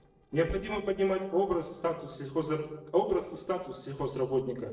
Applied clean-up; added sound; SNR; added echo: neural separator model SepFormer DNS4.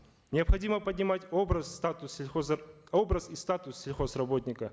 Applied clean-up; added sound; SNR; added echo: none; none; none; none.